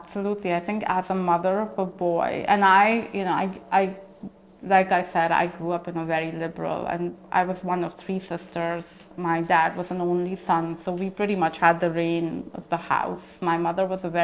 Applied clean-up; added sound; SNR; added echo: neural separator model SepFormer DNS4.